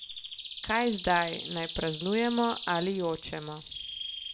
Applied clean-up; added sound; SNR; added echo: none; Bird vocalization, bird call, bird song; 6 dB; none.